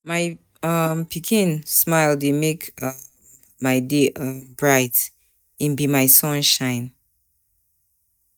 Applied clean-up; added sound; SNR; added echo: neural mask model DeepFilterNet 3.